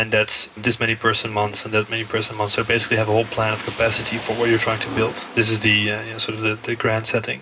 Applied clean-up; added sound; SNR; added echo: none; Rain; 14 dB; reverberation time 0.2 s.